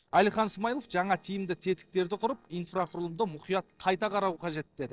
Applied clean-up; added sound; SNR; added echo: neural separator model SepFormer DNS4.